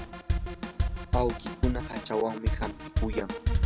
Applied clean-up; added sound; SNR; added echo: none; Drum kit; -4 dB; none.